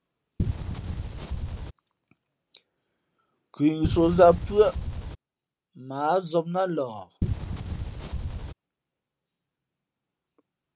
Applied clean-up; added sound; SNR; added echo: none; Wind; 2 dB; none.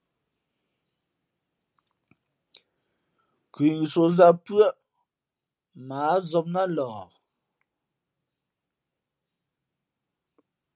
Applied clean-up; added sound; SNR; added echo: none; none; none; none.